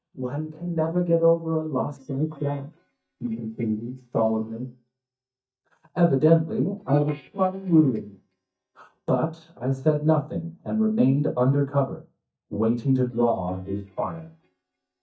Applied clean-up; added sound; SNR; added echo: neural mask model DeepFilterNet 3.